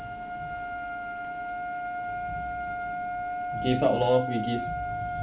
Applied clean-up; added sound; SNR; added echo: none; Trumpet; 1 dB; reverberation time 0.4 s.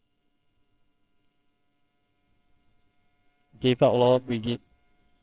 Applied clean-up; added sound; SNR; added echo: neural separator model SepFormer WHAMR!.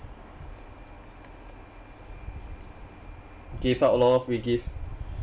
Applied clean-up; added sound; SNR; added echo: none; none; none; none.